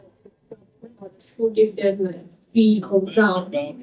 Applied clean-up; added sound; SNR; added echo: neural mask model DeepFilterNet 3.